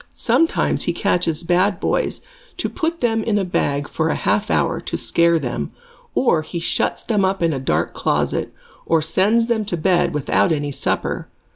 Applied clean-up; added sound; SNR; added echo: none; none; none; none.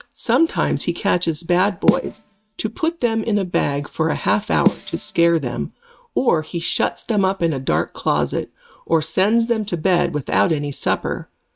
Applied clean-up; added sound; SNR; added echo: neural mask model RNNoise.